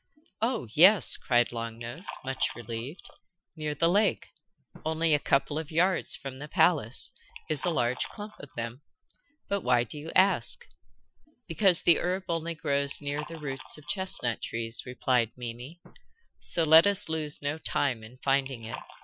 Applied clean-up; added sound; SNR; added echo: classical method Wiener filter.